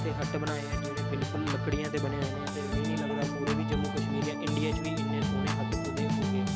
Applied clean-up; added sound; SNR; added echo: none; Organ; -5 dB; none.